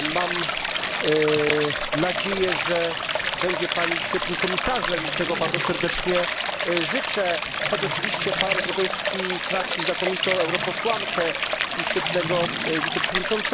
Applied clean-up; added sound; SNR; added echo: none; Stream; -1 dB; none.